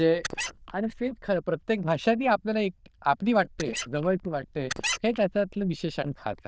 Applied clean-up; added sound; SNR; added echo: neural diffusion model UNIVERSE++.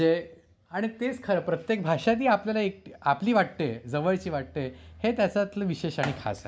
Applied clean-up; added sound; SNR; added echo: none; none; none; none.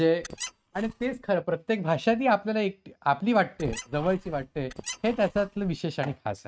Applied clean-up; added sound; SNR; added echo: neural mask model RNNoise.